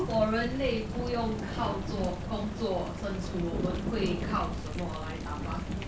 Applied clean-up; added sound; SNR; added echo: none; Thunder / Rain; 3 dB; none.